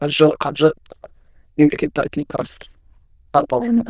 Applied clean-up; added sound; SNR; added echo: neural diffusion model UNIVERSE++.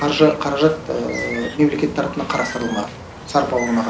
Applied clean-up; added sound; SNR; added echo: none; Bird; 12 dB; none.